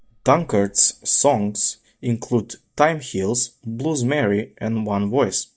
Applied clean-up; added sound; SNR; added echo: neural mask model DeepFilterNet 3.